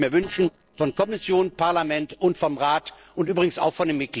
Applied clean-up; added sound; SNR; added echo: neural separator model SepFormer DNS4.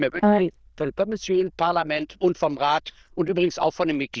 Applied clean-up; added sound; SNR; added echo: neural diffusion model UNIVERSE++.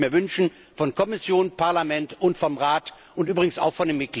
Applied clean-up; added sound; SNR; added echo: none; none; none; none.